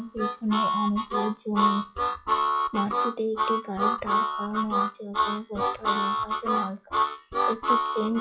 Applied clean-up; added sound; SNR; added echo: classical method log-MMSE.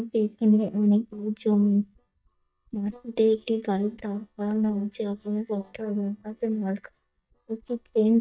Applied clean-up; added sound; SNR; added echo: neural mask model DeepFilterNet 3.